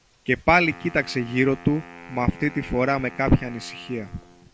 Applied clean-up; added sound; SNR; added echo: none; Wind instrument, woodwind instrument; 20 dB; none.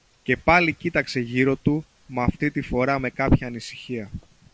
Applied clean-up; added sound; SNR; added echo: none; none; none; none.